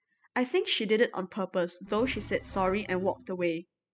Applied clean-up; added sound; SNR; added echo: classical method spectral subtraction.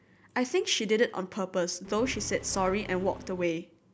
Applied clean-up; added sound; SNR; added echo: none; Accelerating, revving, vroom; 13 dB; none.